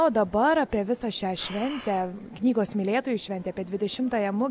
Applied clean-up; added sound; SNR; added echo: none; Breathing; 16 dB; none.